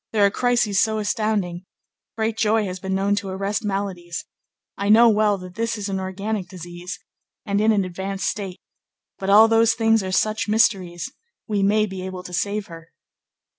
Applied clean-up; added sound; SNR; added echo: none; none; none; none.